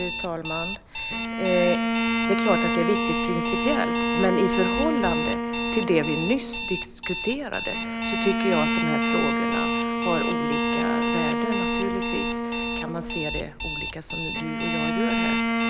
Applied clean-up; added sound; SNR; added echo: none; Bowed string instrument + Alarm; -4 dB; none.